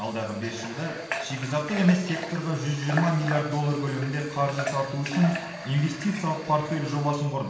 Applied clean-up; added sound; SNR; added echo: none; Water tap, faucet / Water; 10 dB; reverberation time 1.1 s.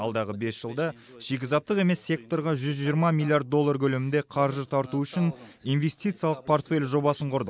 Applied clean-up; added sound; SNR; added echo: none; none; none; none.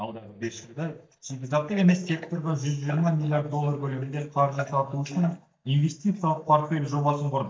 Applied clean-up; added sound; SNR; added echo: neural mask model DeepFilterNet 3.